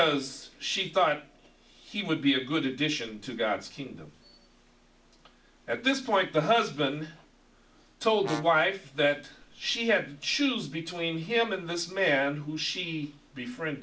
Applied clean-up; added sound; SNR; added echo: none; Brass instrument; 13 dB; none.